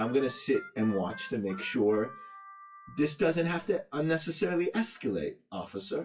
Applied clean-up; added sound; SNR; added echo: classical method WPE with log-MMSE.